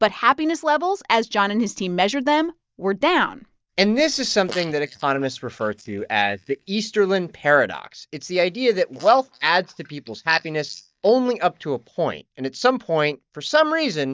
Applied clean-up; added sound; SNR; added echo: neural mask model DeepFilterNet 3.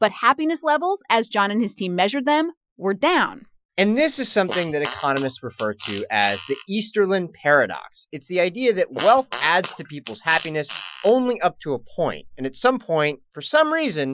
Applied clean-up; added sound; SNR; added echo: classical method Wiener filter.